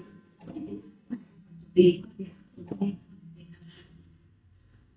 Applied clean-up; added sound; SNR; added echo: neural mask model DeepFilterNet 3.